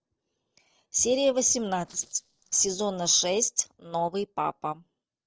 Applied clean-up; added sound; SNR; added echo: neural separator model SepFormer DNS4.